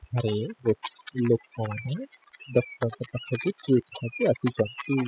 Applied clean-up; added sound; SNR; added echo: classical method spectral subtraction.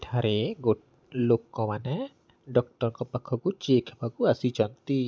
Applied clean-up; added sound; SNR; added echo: none; none; none; none.